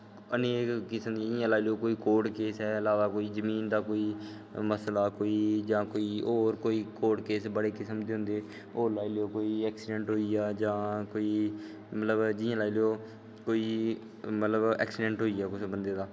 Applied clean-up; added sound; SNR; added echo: none; none; none; none.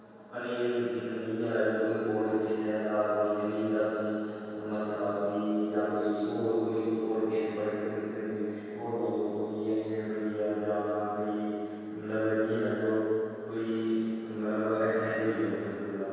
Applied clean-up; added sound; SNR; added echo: none; none; none; reverberation time 2.2 s.